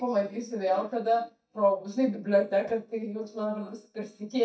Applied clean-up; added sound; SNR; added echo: neural mask model DeepFilterNet 3.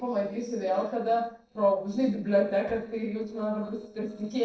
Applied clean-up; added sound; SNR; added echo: neural separator model SepFormer DNS4.